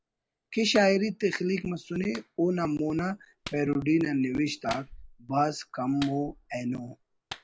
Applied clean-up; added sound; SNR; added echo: none; Clapping; 19 dB; none.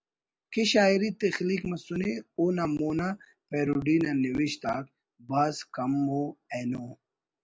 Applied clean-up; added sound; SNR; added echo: none; none; none; none.